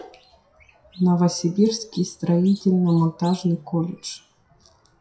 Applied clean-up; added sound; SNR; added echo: classical method WPE with log-MMSE.